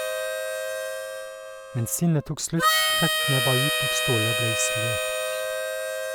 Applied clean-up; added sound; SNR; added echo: none; Harmonica; -3 dB; none.